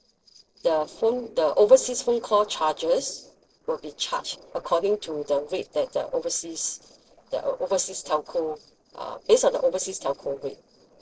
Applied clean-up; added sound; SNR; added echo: neural separator model SepFormer DNS4.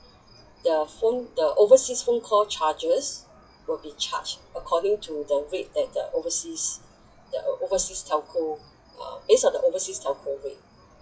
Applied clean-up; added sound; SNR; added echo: classical method WPE with log-MMSE.